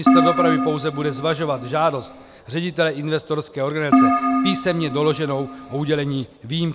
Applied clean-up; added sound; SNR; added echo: none; Keyboard (musical); -1 dB; none.